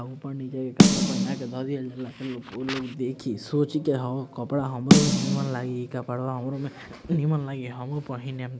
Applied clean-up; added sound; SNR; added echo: none; Snare drum; -5 dB; none.